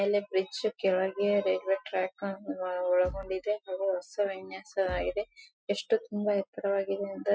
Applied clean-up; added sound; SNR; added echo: classical method Wiener filter.